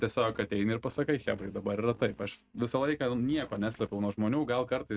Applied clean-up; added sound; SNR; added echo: neural mask model RNNoise.